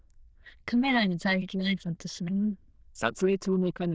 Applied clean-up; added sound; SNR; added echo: neural diffusion model UNIVERSE++.